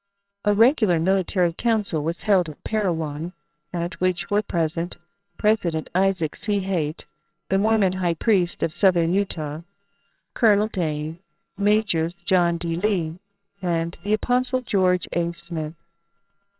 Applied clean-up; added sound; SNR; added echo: neural separator model SepFormer WHAMR!.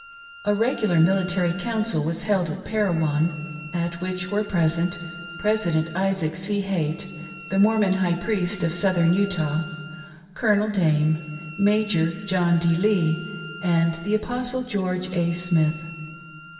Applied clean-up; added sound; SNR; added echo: none; Bowed string instrument; 18 dB; reverberation time 2.3 s.